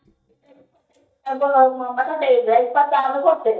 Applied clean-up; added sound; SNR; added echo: neural mask model DeepFilterNet 3.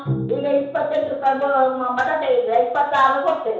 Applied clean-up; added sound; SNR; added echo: none; Bowed string instrument; 13 dB; reverberation time 0.5 s.